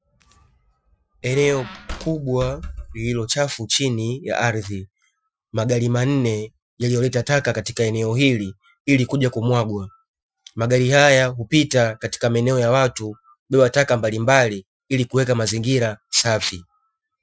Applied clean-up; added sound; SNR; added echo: classical method Wiener filter.